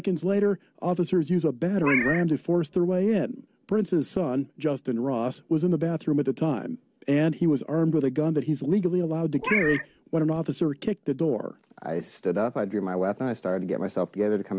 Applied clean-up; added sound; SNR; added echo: none; Meow; 5 dB; none.